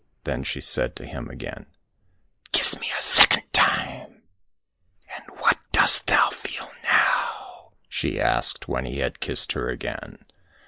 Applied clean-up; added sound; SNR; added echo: neural mask model Resemble Enhance denoiser.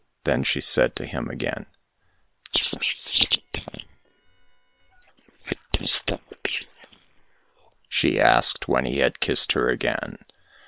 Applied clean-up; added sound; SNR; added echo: neural separator model SepFormer WHAM!.